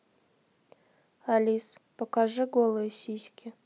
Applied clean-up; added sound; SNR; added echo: none; none; none; none.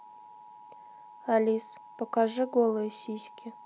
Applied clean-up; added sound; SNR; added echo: none; Alarm; 20 dB; none.